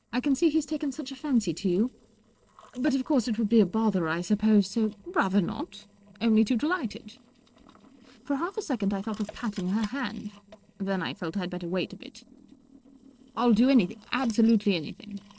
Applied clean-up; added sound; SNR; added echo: neural separator model SepFormer DNS4.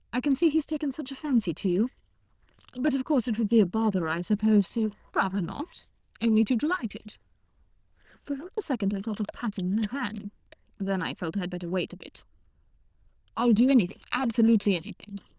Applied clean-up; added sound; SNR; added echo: neural diffusion model UNIVERSE++.